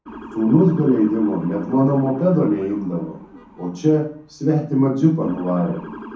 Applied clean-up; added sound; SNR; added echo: none; Motor vehicle (road) / Siren; 17 dB; reverberation time 0.6 s.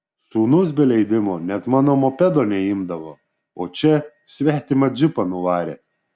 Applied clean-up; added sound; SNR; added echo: none; none; none; none.